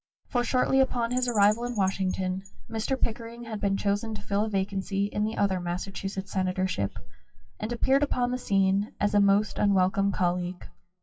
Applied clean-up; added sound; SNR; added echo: classical method WPE with log-MMSE.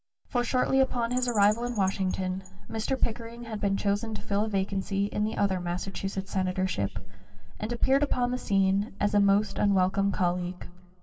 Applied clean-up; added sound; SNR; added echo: none; Bird vocalization, bird call, bird song; 17 dB; reverberation time 1.5 s.